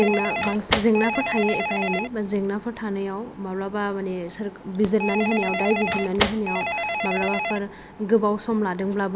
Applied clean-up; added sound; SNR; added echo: none; Telephone + Slam; 4 dB; none.